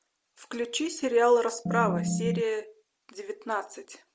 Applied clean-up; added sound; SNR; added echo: none; Organ; -1 dB; none.